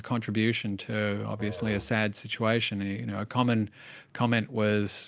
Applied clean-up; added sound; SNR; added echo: none; Musical instrument; 19 dB; none.